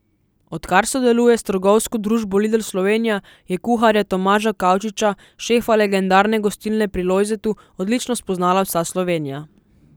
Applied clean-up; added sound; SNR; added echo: none; none; none; none.